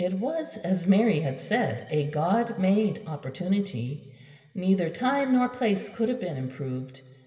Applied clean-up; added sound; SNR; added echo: none; none; none; reverberation time 1.4 s.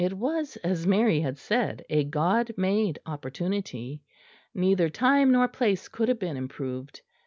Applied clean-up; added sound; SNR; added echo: none; none; none; none.